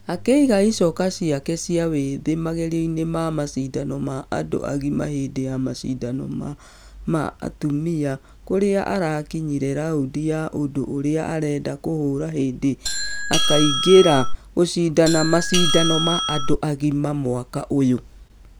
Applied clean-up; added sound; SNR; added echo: none; Doorbell; -1 dB; none.